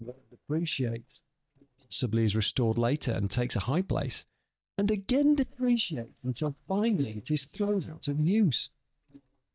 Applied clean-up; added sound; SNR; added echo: neural mask model DeepFilterNet 3.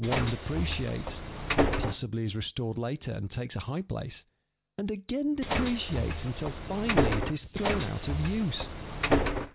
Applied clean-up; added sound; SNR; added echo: none; Bus; -2 dB; none.